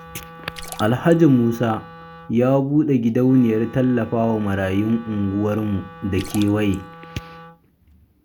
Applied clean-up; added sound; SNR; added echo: none; Wind instrument, woodwind instrument + Splash, splatter; 19 dB; none.